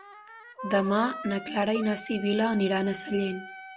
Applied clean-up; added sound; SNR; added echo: none; Wind instrument, woodwind instrument; 13 dB; none.